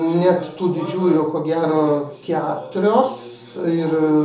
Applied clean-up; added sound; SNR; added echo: none; none; none; reverberation time 1.0 s.